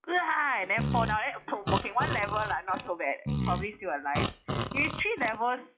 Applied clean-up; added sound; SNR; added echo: classical method WPE with log-MMSE.